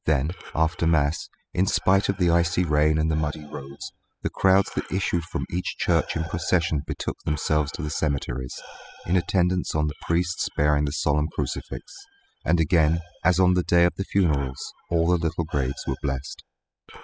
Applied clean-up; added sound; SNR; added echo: classical method spectral subtraction.